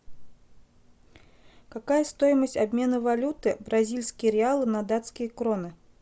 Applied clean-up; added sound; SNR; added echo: none; none; none; none.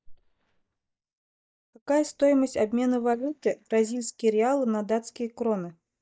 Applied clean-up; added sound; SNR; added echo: neural mask model DeepFilterNet 3.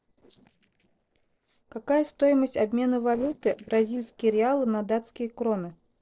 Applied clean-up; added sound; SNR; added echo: neural separator model SepFormer DNS4.